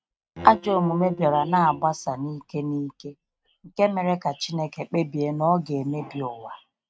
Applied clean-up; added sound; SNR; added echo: neural mask model RNNoise.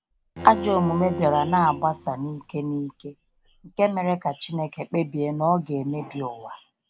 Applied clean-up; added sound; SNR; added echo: none; Bowed string instrument; 11 dB; none.